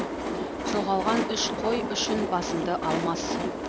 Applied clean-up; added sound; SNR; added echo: none; Train; 0 dB; none.